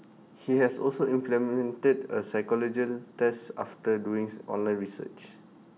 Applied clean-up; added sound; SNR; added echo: none; none; none; none.